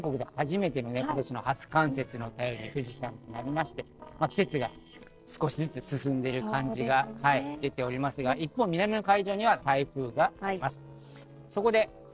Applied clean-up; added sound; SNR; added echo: neural separator model SepFormer DNS4.